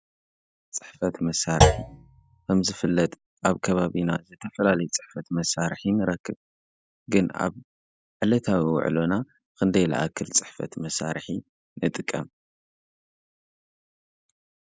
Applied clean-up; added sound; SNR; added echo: none; Thump, thud; -2 dB; none.